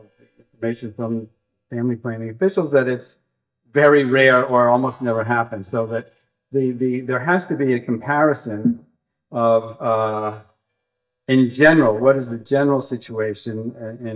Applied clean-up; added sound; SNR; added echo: neural mask model DeepFilterNet 3.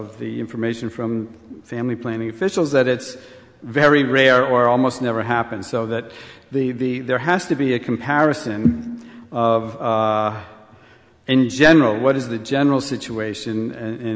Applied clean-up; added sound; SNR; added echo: none; none; none; none.